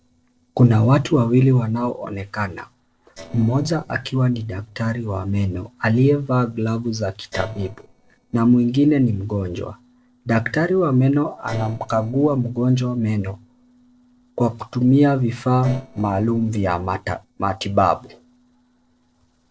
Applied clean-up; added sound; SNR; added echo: neural separator model SepFormer DNS4.